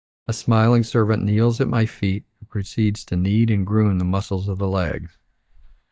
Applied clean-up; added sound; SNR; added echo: neural mask model DeepFilterNet 3.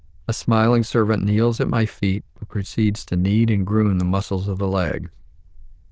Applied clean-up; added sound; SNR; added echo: neural diffusion model UNIVERSE++.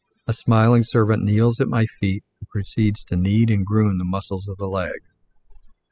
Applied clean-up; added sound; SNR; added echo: classical method spectral subtraction.